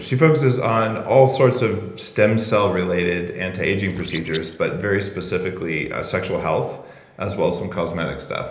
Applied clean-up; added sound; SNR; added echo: none; Bird; 10 dB; reverberation time 1.0 s.